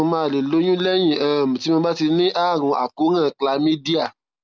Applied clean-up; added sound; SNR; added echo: none; none; none; none.